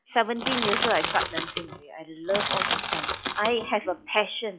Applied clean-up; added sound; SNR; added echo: classical method log-MMSE.